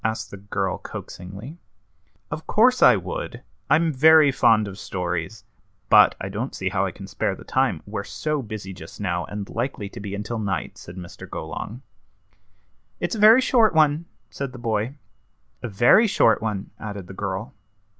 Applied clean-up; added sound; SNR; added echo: none; none; none; none.